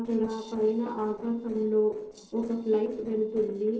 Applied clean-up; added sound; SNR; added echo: neural separator model SepFormer DNS4.